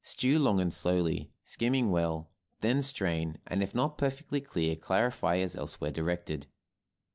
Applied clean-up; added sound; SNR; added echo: none; none; none; none.